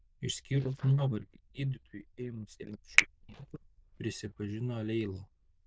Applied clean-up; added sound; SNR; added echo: neural diffusion model UNIVERSE++.